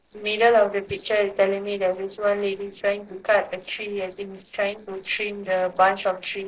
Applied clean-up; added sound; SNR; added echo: neural separator model SepFormer DNS4.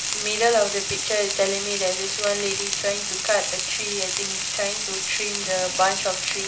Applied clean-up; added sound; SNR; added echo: none; Frying (food); 1 dB; reverberation time 0.4 s.